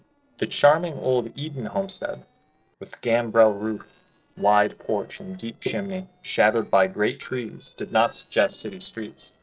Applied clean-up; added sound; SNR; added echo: neural separator model SepFormer DNS4.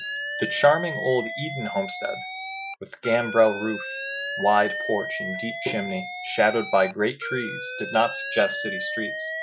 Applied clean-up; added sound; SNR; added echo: classical method Wiener filter.